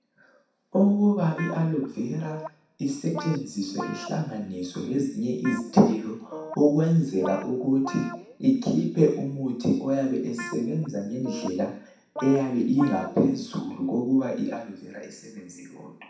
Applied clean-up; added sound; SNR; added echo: none; Guitar; 15 dB; reverberation time 0.6 s.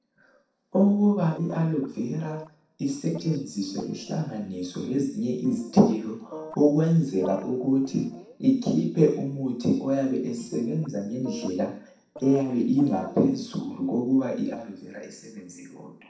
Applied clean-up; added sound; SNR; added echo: neural separator model SepFormer DNS4.